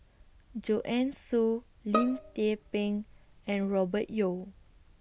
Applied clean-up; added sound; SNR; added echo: none; Bowed string instrument; 6 dB; none.